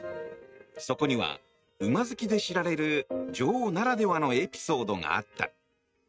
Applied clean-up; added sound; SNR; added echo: neural mask model RNNoise.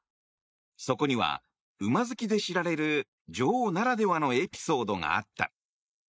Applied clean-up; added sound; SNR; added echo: neural mask model Resemble Enhance denoiser.